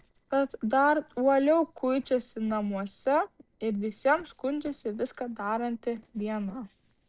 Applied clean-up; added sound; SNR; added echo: neural separator model SepFormer DNS4.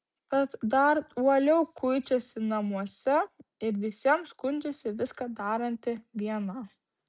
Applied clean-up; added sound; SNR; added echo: none; none; none; none.